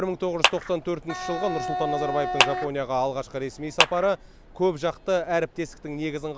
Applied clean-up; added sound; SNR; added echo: none; Clapping + Wind instrument, woodwind instrument; 0 dB; none.